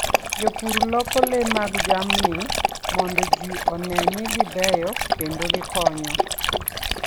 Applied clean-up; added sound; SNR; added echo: none; Dog; -3 dB; none.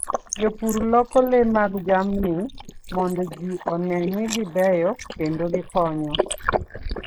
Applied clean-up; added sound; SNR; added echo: neural mask model Resemble Enhance denoiser.